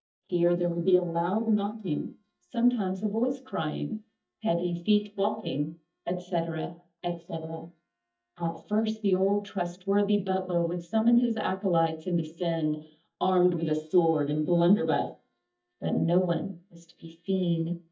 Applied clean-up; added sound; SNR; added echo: neural mask model DeepFilterNet 3.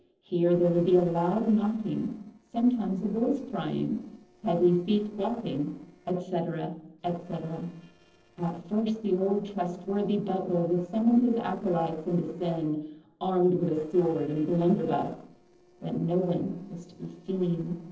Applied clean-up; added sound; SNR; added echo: neural separator model SepFormer DNS4.